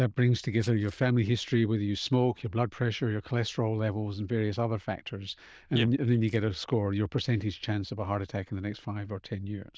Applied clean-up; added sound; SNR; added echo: neural diffusion model UNIVERSE++.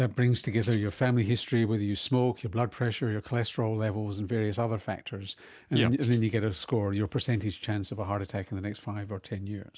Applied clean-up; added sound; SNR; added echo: none; Rattle (instrument); 17 dB; none.